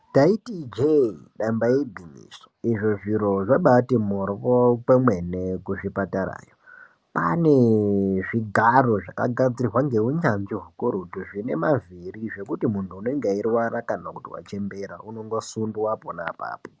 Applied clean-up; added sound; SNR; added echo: none; none; none; none.